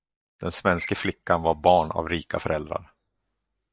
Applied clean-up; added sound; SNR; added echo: neural mask model DeepFilterNet 3.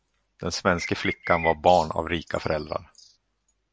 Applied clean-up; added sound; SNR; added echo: none; Bird; 11 dB; none.